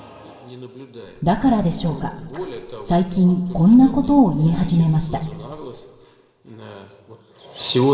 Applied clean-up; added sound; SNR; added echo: none; none; none; reverberation time 1.6 s.